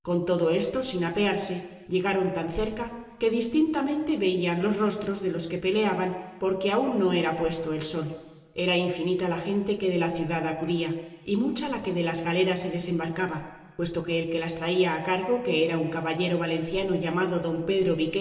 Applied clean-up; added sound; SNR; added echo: none; none; none; reverberation time 1.4 s.